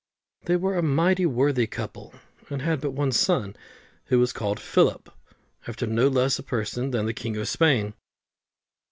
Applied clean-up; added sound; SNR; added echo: none; none; none; none.